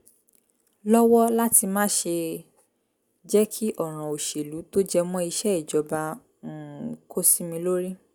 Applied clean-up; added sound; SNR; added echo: none; none; none; none.